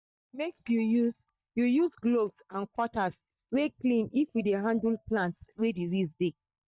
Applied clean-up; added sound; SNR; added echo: neural mask model DeepFilterNet 3.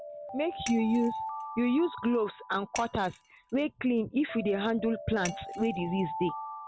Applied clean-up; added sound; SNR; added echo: none; Alarm + Shatter; 10 dB; none.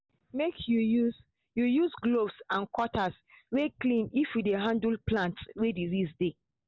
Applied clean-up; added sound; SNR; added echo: none; none; none; none.